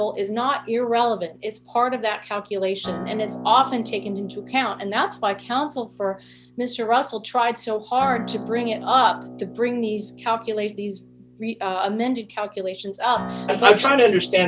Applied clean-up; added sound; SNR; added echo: none; Acoustic guitar; 15 dB; none.